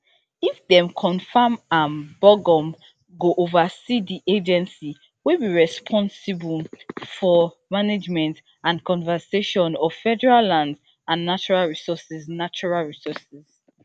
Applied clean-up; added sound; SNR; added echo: none; none; none; none.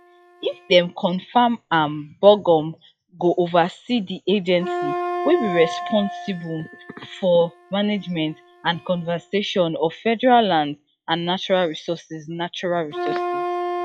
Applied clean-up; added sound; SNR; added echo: classical method log-MMSE.